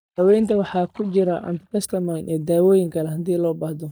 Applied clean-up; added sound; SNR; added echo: neural mask model DeepFilterNet 3.